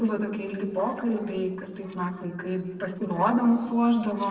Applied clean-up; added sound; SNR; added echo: neural separator model SepFormer DNS4.